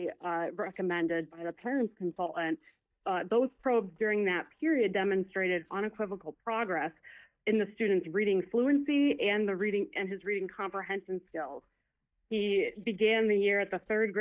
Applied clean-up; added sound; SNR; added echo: neural mask model DeepFilterNet 3.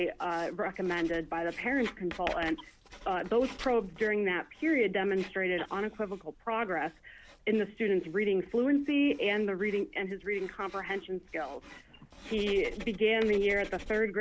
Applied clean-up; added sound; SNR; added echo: none; Writing; 17 dB; none.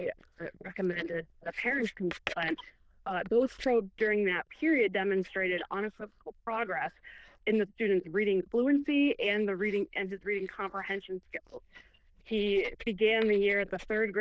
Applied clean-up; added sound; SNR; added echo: neural diffusion model UNIVERSE++.